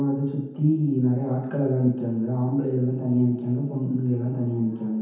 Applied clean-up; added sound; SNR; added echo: none; none; none; reverberation time 1.0 s.